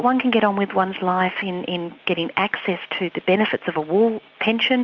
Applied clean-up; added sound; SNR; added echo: none; none; none; none.